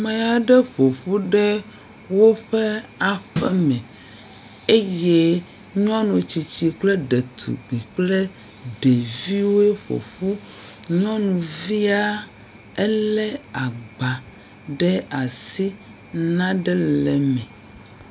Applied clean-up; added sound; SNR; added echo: none; Snare drum; 11 dB; none.